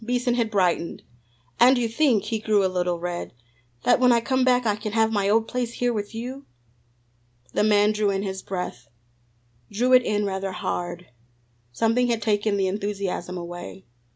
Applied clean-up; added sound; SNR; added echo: none; none; none; none.